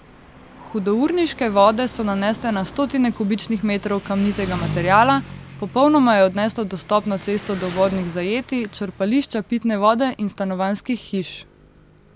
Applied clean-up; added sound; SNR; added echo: none; Engine; 15 dB; none.